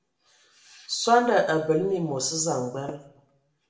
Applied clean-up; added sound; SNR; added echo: none; Tap; 16 dB; reverberation time 0.6 s.